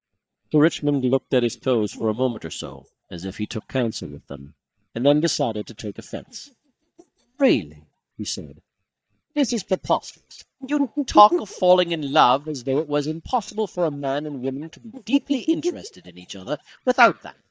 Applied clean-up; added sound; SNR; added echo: neural mask model DeepFilterNet 3.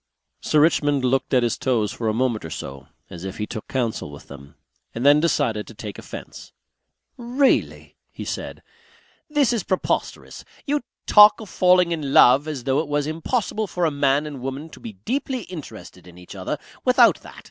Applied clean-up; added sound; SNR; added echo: none; none; none; none.